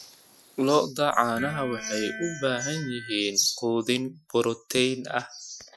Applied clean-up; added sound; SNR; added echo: classical method Wiener filter.